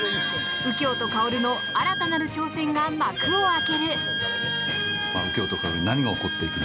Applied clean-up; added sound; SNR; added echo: none; Wind instrument, woodwind instrument; 2 dB; none.